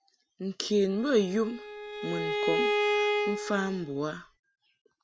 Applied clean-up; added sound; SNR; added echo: none; Bowed string instrument; 0 dB; none.